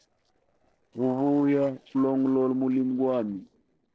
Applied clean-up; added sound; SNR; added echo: neural separator model SepFormer DNS4.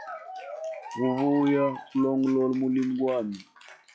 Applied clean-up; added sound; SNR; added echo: classical method log-MMSE.